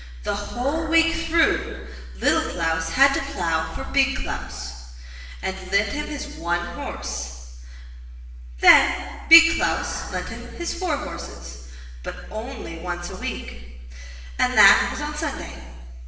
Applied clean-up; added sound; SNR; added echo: none; Animal; 16 dB; reverberation time 1.2 s.